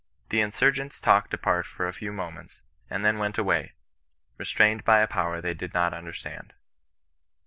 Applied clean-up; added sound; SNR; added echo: none; none; none; none.